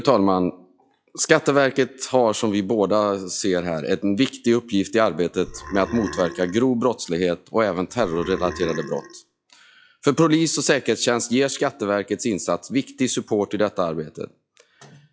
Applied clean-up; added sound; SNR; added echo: classical method log-MMSE.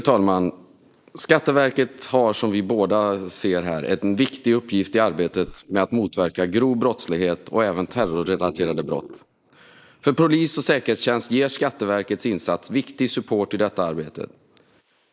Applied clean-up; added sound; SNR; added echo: neural mask model Resemble Enhance denoiser.